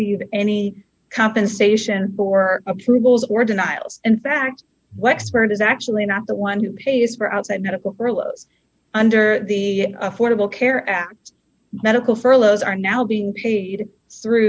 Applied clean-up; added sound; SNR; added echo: none; none; none; none.